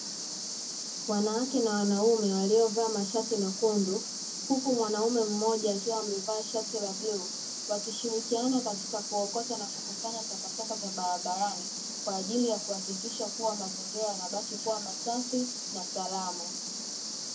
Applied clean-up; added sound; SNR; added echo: none; Cricket; 5 dB; reverberation time 0.3 s.